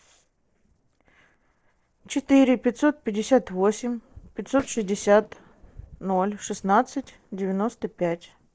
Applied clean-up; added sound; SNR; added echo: neural separator model SepFormer DNS4.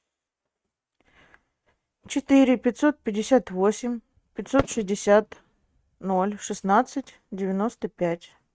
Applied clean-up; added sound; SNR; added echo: neural mask model RNNoise.